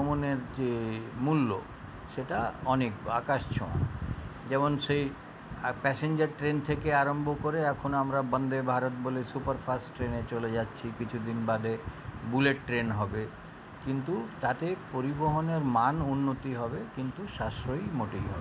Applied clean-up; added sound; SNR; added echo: none; none; none; none.